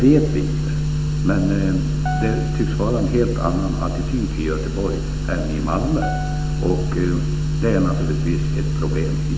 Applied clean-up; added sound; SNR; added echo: none; Piano; 15 dB; reverberation time 3.0 s.